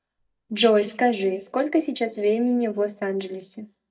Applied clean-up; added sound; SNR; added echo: neural mask model DeepFilterNet 3.